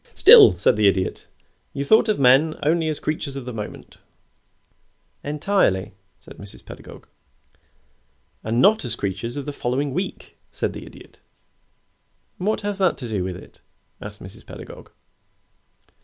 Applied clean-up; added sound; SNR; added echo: none; none; none; none.